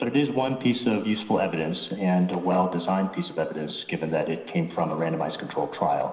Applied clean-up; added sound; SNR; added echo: none; none; none; reverberation time 0.9 s.